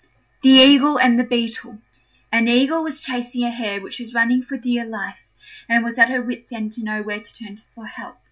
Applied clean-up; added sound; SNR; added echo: none; none; none; none.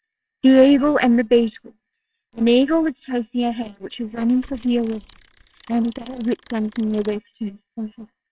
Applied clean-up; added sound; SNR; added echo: neural separator model SepFormer WHAMR!.